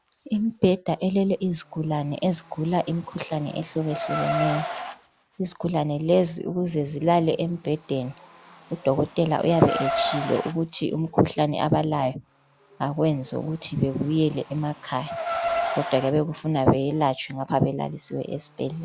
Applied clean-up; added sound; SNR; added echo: none; Car; 10 dB; none.